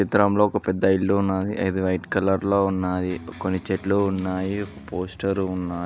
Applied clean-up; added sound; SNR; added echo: none; Electric guitar; 19 dB; none.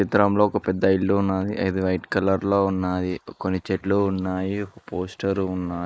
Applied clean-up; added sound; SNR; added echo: neural mask model Resemble Enhance denoiser.